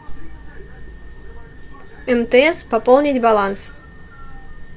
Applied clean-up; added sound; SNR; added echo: none; none; none; none.